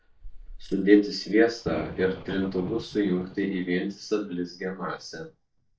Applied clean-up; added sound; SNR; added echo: neural mask model DeepFilterNet 3.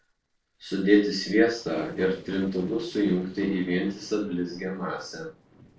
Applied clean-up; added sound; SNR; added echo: neural separator model SepFormer DNS4.